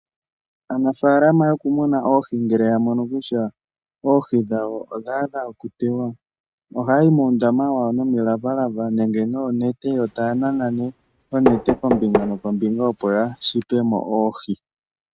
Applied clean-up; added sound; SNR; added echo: neural mask model RNNoise.